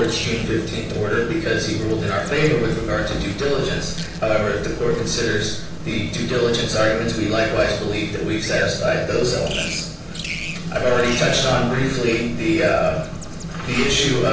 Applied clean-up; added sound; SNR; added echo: none; Bird vocalization, bird call, bird song; 18 dB; reverberation time 0.5 s.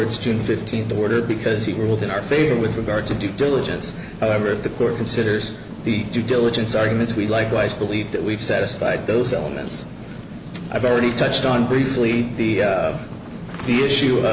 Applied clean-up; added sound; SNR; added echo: none; none; none; none.